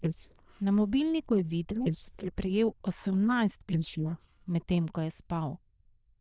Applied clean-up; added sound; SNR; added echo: neural diffusion model UNIVERSE++.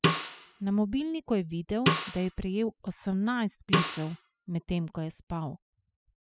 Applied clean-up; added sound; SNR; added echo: classical method spectral subtraction.